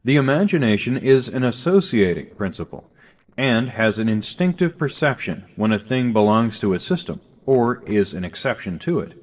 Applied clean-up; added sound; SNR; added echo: neural separator model SepFormer DNS4.